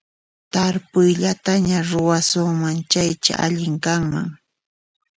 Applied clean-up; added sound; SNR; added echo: none; none; none; none.